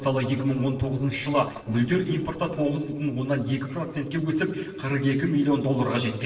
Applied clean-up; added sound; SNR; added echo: neural separator model SepFormer DNS4.